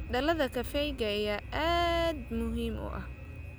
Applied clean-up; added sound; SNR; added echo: none; Alarm; 15 dB; none.